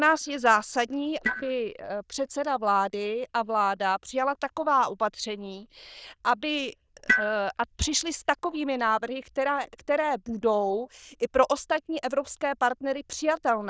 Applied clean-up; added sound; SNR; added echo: neural diffusion model UNIVERSE++.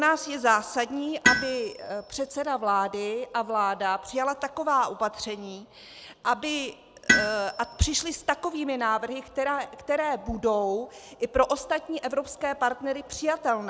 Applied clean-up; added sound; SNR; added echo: none; Tools; 4 dB; none.